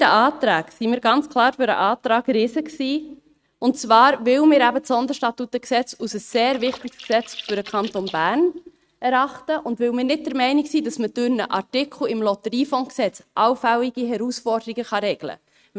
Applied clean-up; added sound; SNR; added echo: neural mask model RNNoise.